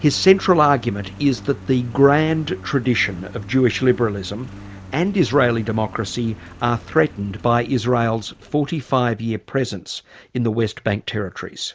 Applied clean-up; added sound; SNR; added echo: none; Engine; 19 dB; none.